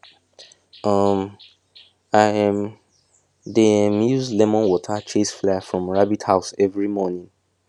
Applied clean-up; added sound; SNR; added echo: none; none; none; none.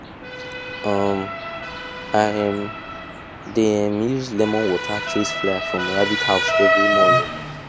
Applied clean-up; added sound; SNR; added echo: none; Motor vehicle (road) / Siren; 0 dB; none.